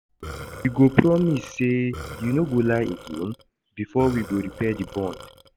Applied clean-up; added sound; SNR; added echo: none; Burping, eructation; 15 dB; none.